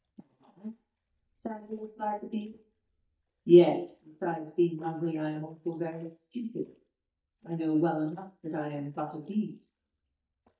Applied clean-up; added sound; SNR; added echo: neural mask model DeepFilterNet 3.